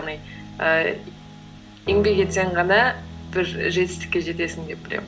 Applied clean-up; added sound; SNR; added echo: none; none; none; none.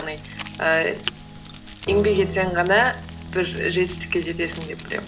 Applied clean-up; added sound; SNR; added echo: none; Keys jangling; 13 dB; none.